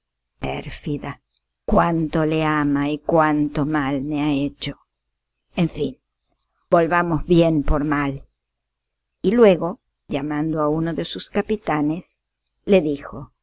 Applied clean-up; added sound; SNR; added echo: none; none; none; none.